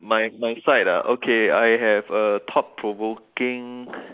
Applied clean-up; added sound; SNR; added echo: neural mask model Resemble Enhance denoiser.